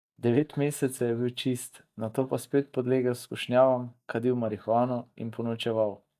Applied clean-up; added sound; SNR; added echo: neural mask model DeepFilterNet 3.